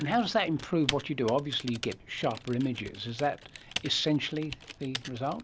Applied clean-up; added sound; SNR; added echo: none; Typing; 12 dB; none.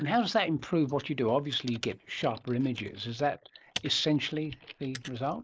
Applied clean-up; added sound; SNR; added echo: neural mask model Resemble Enhance denoiser.